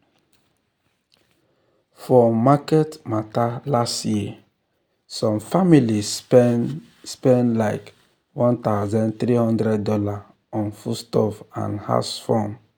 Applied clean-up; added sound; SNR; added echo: none; none; none; none.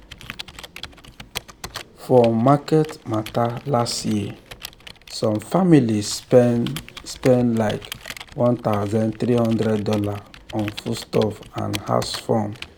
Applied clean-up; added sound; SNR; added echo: none; Computer keyboard; 17 dB; none.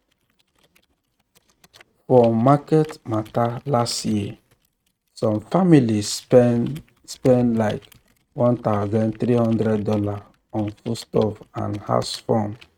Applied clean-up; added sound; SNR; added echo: neural mask model RNNoise.